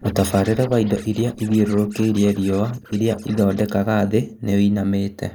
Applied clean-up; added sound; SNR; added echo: neural mask model Resemble Enhance denoiser.